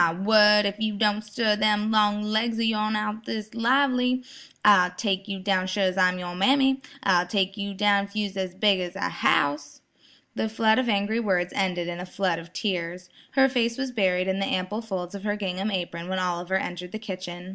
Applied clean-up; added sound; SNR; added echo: none; none; none; none.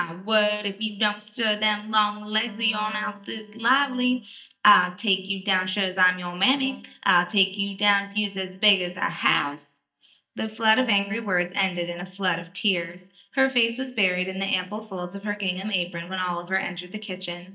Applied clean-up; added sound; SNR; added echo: neural mask model DeepFilterNet 3.